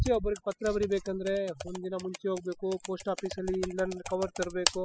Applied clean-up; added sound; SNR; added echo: classical method spectral subtraction.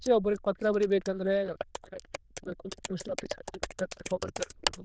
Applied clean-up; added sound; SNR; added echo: neural diffusion model UNIVERSE++.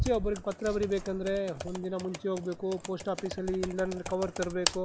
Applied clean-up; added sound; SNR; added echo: none; Computer keyboard; 7 dB; none.